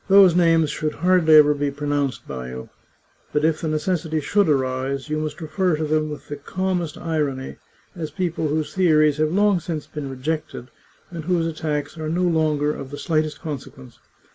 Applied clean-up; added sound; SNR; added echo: none; none; none; none.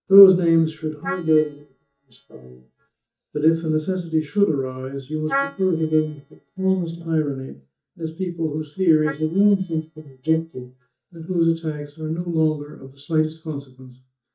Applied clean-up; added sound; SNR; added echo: neural mask model DeepFilterNet 3.